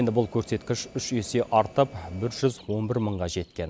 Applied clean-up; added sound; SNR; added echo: none; none; none; none.